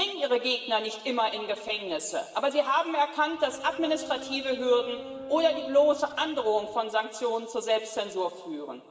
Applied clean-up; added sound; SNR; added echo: none; Boat, Water vehicle; 13 dB; reverberation time 2.0 s.